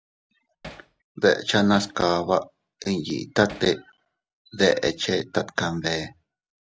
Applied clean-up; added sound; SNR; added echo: none; Hammer; 19 dB; none.